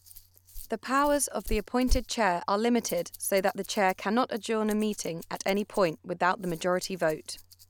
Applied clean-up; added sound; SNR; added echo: none; Rattle; 10 dB; none.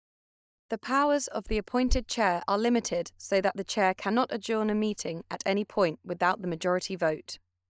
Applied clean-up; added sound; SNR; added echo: neural mask model DeepFilterNet 3.